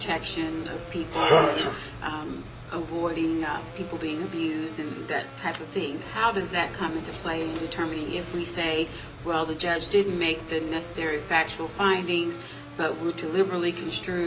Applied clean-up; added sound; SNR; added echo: none; Sliding door + Wind instrument, woodwind instrument; 16 dB; none.